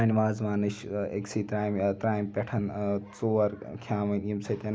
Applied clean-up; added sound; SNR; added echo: none; none; none; none.